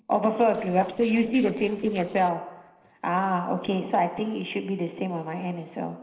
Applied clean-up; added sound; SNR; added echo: neural separator model SepFormer DNS4.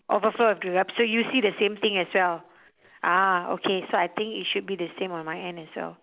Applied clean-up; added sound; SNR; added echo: none; none; none; none.